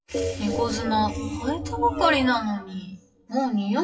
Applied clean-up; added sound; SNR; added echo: classical method WPE with log-MMSE.